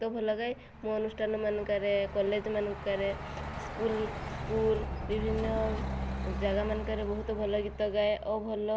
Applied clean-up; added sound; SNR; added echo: none; Truck; 6 dB; none.